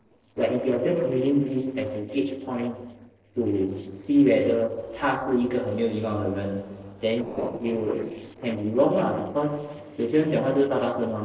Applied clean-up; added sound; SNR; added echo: neural separator model SepFormer DNS4.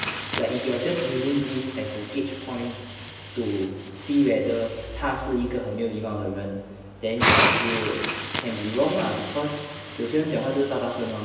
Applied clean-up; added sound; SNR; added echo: none; Hiss; 2 dB; reverberation time 1.0 s.